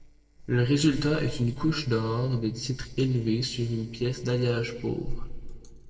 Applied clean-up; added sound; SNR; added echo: neural separator model SepFormer DNS4.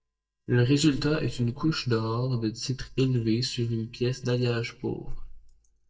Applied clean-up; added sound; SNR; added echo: neural mask model DeepFilterNet 3.